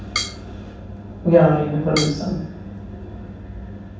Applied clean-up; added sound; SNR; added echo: none; Drum kit; 11 dB; reverberation time 0.7 s.